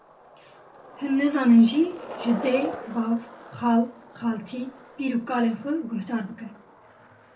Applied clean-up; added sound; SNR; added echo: none; Skateboard; 16 dB; reverberation time 0.3 s.